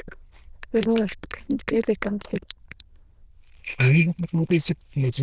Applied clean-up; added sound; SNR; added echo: neural diffusion model UNIVERSE++.